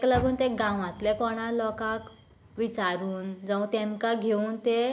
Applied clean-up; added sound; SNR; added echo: none; Car; 16 dB; none.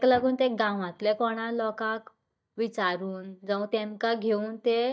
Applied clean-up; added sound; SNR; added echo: neural mask model DeepFilterNet 3.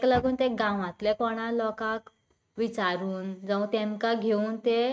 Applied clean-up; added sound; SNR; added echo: neural mask model RNNoise.